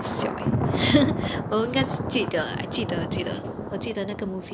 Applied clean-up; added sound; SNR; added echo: none; Thunder; 2 dB; none.